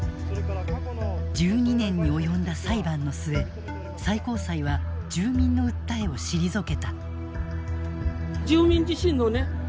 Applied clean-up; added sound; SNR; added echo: none; none; none; none.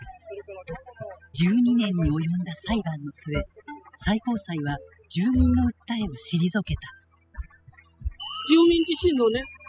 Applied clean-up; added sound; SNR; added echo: classical method spectral subtraction.